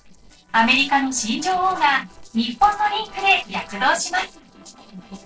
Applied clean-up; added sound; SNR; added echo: neural separator model SepFormer DNS4.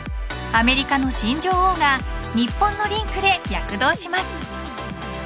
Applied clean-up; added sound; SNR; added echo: none; none; none; none.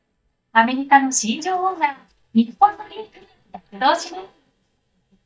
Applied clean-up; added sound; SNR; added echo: neural mask model DeepFilterNet 3.